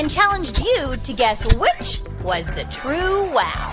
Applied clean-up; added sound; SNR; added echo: none; Rattle (instrument); 3 dB; none.